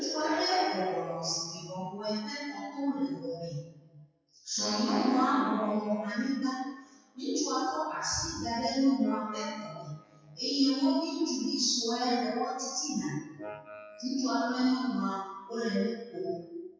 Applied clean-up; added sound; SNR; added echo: classical method WPE with log-MMSE.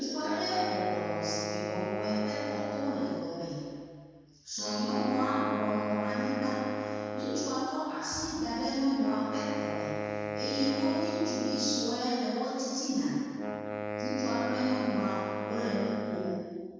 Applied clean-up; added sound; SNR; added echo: none; Wind instrument, woodwind instrument; 4 dB; reverberation time 2.1 s.